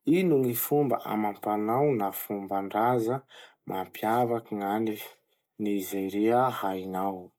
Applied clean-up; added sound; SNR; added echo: none; none; none; none.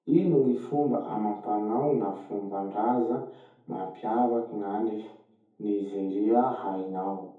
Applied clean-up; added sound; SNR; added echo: none; none; none; reverberation time 0.6 s.